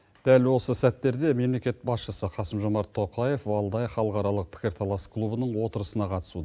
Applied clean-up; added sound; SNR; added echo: none; none; none; none.